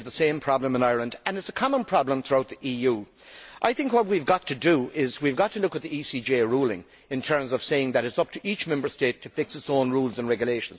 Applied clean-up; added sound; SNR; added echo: none; none; none; none.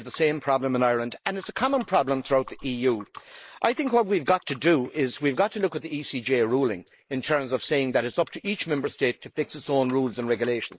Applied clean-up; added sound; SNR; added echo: neural mask model Resemble Enhance denoiser.